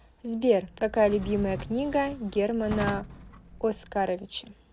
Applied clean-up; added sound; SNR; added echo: none; Drawer open or close; 11 dB; none.